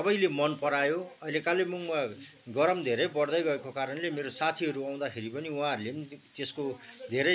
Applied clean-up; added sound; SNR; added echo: none; none; none; none.